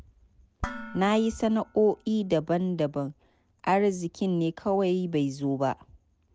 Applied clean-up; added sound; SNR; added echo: none; Dishes, pots, and pans; 16 dB; none.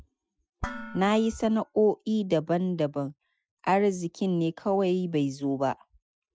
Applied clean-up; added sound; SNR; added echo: classical method Wiener filter.